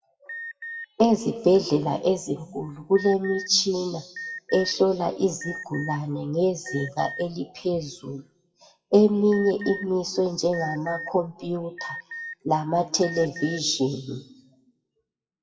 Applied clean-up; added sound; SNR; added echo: classical method WPE with log-MMSE.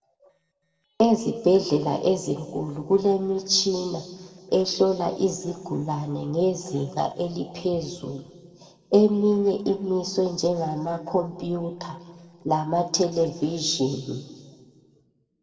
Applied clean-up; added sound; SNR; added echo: neural separator model SepFormer DNS4.